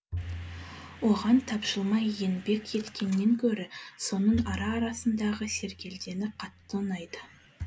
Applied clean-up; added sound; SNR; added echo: none; Bowed string instrument; 13 dB; none.